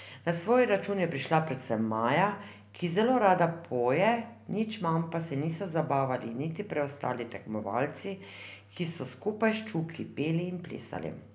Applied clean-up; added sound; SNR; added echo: none; none; none; none.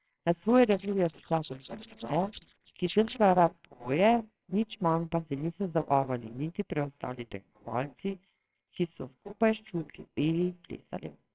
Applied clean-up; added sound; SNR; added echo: neural separator model SepFormer WHAMR!.